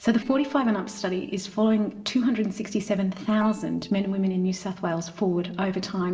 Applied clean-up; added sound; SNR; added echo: neural separator model SepFormer DNS4.